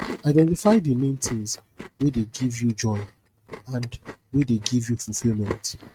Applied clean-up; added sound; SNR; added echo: neural mask model RNNoise.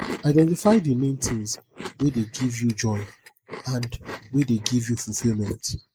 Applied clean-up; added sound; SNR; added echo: neural mask model Resemble Enhance denoiser.